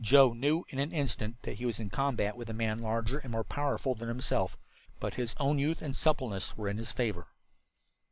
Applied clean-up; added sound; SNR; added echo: none; none; none; none.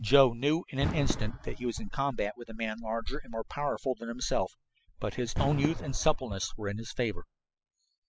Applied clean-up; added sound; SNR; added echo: classical method spectral subtraction.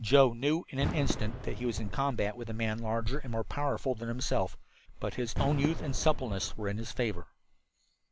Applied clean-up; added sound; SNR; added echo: none; Fireworks; 11 dB; none.